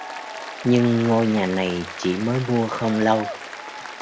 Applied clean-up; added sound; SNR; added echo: none; Applause; 12 dB; none.